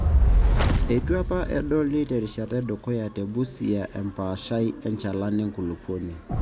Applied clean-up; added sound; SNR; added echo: none; Fire; -1 dB; none.